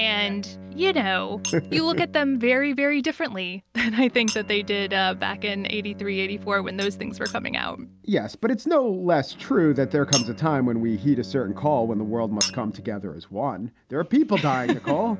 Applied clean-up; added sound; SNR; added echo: none; Bowed string instrument + Chink, clink; 13 dB; none.